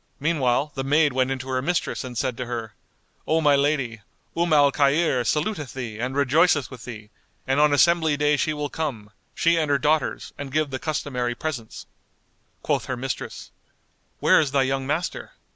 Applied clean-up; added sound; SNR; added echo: none; none; none; none.